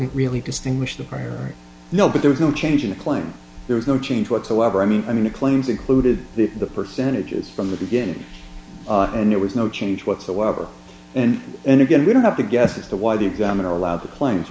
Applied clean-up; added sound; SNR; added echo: none; none; none; none.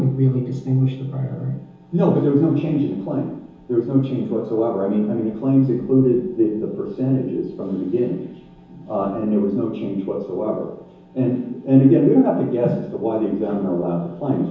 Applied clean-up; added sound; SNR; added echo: none; none; none; reverberation time 0.7 s.